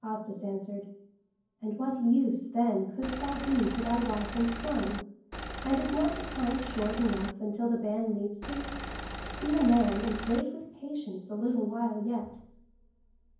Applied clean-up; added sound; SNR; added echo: none; Engine; 7 dB; reverberation time 0.9 s.